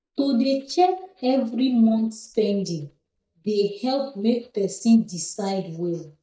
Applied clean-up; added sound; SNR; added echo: neural mask model DeepFilterNet 3.